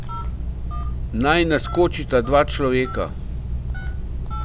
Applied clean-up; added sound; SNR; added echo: none; Telephone; 4 dB; none.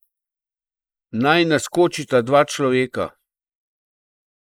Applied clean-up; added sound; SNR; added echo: neural mask model Resemble Enhance denoiser.